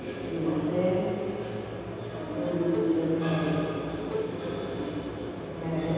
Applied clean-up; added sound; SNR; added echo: none; Bowed string instrument; 9 dB; reverberation time 2.2 s.